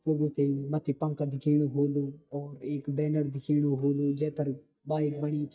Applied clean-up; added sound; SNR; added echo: neural mask model DeepFilterNet 3.